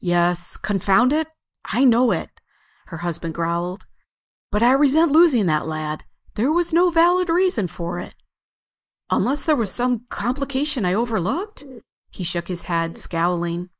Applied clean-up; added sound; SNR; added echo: neural mask model Resemble Enhance denoiser.